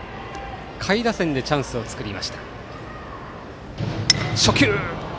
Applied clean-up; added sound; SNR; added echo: none; none; none; none.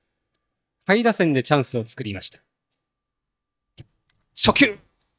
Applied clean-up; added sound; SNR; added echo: neural mask model DeepFilterNet 3.